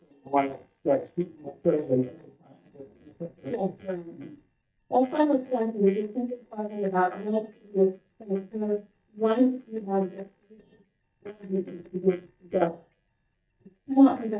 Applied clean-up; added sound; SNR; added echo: neural mask model DeepFilterNet 3.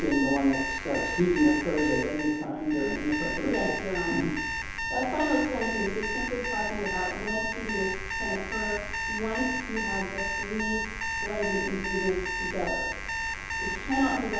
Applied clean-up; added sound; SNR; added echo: none; Alarm; 3 dB; reverberation time 0.8 s.